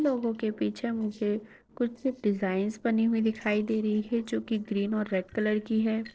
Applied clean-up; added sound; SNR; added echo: neural separator model SepFormer DNS4.